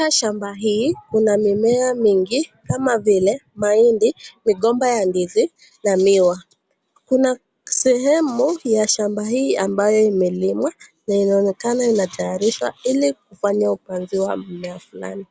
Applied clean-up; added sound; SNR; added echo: none; none; none; none.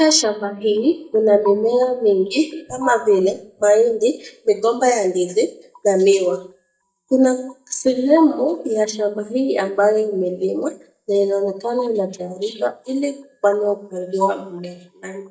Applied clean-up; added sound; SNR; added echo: neural mask model DeepFilterNet 3.